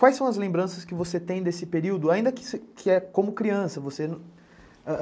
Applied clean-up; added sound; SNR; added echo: none; none; none; none.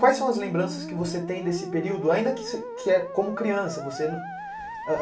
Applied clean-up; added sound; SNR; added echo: none; Musical instrument; 10 dB; reverberation time 0.2 s.